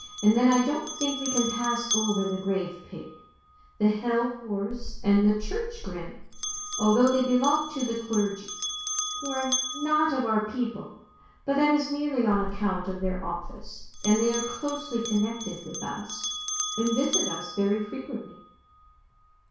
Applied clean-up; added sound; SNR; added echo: none; Bell; 8 dB; reverberation time 0.6 s.